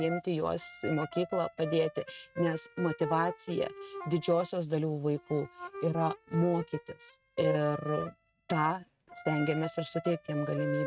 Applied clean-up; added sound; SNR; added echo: neural mask model RNNoise.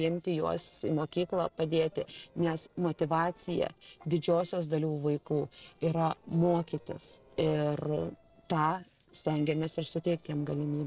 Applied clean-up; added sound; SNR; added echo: neural separator model SepFormer DNS4.